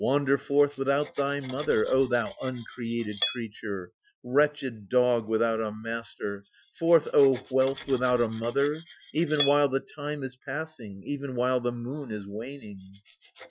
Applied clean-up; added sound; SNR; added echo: classical method Wiener filter.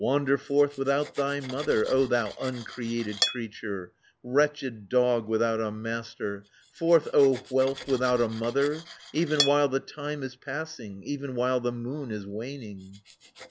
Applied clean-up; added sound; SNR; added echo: none; Cutlery, silverware; 13 dB; none.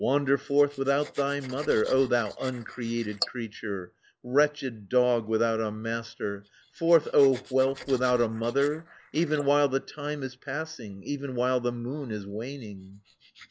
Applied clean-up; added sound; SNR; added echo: neural mask model Resemble Enhance denoiser.